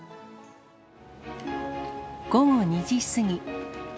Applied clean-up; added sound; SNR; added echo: none; none; none; none.